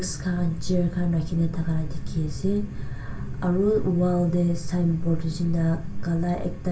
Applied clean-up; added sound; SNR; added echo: none; none; none; reverberation time 0.3 s.